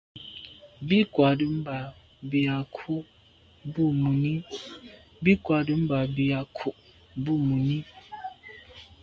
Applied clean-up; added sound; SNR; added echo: none; none; none; none.